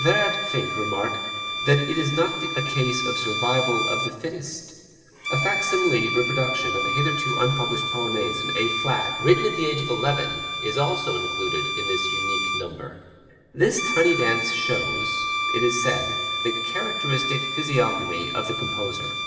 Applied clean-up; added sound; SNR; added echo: none; Bowed string instrument; 2 dB; reverberation time 2.2 s.